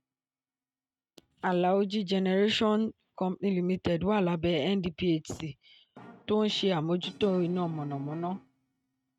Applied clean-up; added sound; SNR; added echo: neural mask model RNNoise.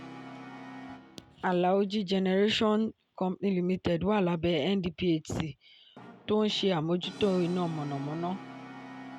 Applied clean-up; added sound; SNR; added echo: none; Brass instrument; 18 dB; none.